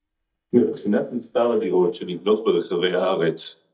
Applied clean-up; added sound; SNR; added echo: neural mask model DeepFilterNet 3.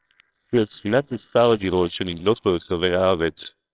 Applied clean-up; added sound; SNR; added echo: neural separator model SepFormer WHAMR!.